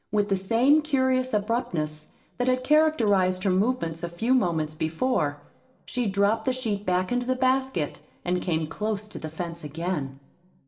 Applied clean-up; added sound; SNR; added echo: none; none; none; reverberation time 0.7 s.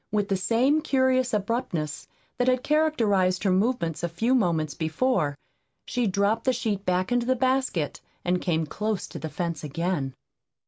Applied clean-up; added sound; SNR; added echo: none; none; none; none.